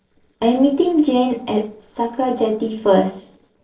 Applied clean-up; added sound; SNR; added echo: neural separator model SepFormer DNS4.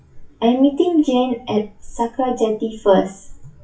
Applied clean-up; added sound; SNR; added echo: classical method WPE with log-MMSE.